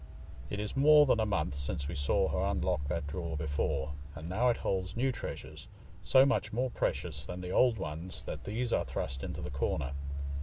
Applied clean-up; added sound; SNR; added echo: none; Engine; 6 dB; none.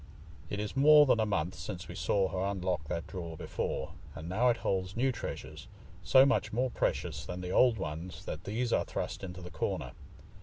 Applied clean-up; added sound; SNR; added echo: none; none; none; none.